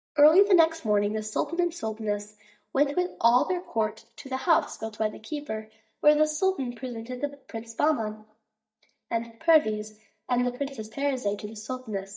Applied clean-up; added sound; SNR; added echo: neural mask model DeepFilterNet 3.